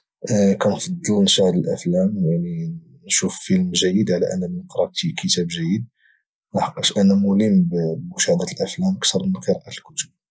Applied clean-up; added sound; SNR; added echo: none; none; none; none.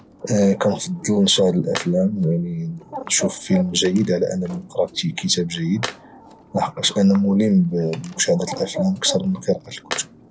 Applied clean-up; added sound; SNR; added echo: none; Tools + Bird; 14 dB; none.